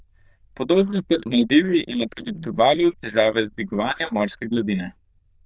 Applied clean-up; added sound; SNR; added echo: neural diffusion model UNIVERSE++.